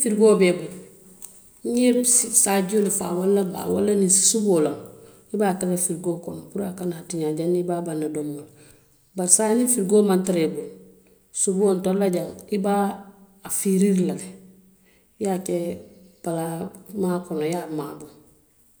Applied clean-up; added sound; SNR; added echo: none; none; none; none.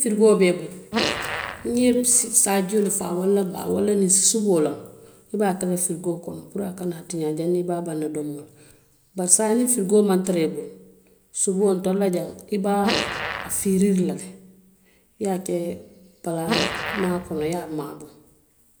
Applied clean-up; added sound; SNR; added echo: none; Fart; 5 dB; none.